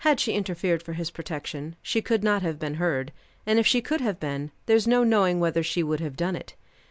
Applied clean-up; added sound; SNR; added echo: none; none; none; none.